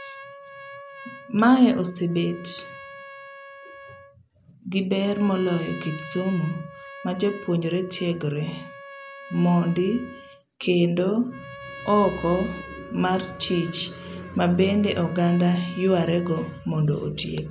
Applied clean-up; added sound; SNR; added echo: none; Trumpet; 18 dB; none.